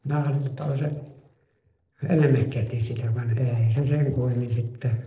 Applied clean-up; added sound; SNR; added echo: neural separator model SepFormer DNS4.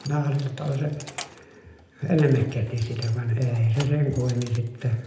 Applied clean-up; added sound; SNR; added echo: none; Keys jangling; 19 dB; reverberation time 0.7 s.